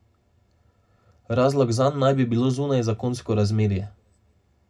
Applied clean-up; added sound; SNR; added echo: none; none; none; reverberation time 0.2 s.